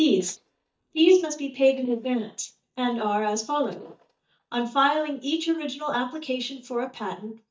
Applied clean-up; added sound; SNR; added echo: neural mask model DeepFilterNet 3.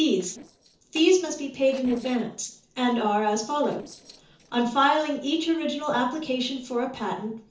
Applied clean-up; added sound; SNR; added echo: neural separator model SepFormer DNS4.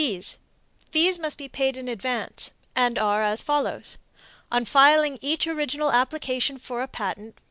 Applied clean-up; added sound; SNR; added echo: none; none; none; none.